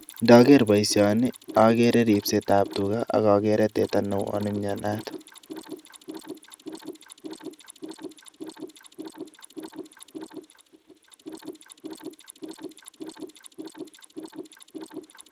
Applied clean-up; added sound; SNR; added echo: neural mask model RNNoise.